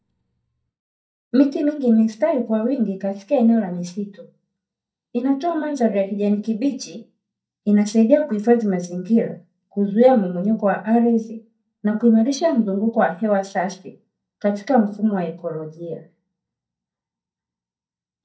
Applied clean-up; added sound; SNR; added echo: neural mask model DeepFilterNet 3.